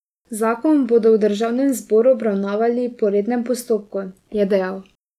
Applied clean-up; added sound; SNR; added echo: none; none; none; none.